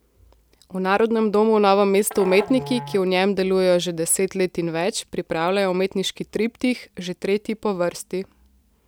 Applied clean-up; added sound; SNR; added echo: none; Musical instrument; 15 dB; none.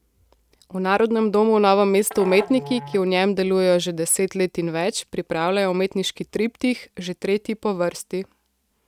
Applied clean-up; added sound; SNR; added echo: neural mask model RNNoise.